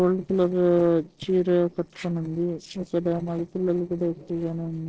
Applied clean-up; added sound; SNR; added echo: neural separator model SepFormer DNS4.